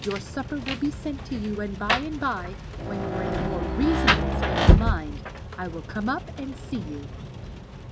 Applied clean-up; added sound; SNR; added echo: none; Rain; -5 dB; none.